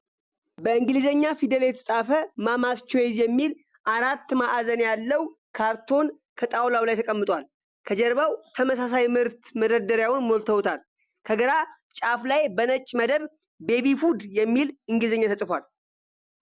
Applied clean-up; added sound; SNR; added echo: none; none; none; none.